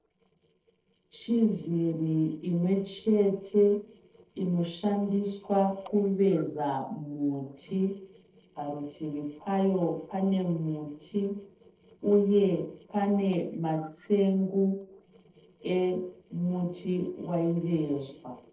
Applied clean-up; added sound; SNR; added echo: neural separator model SepFormer DNS4.